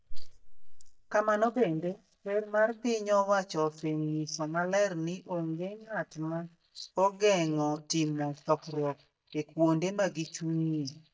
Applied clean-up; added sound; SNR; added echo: neural mask model DeepFilterNet 3.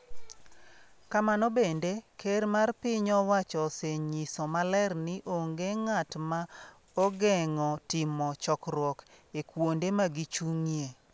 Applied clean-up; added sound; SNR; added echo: none; none; none; none.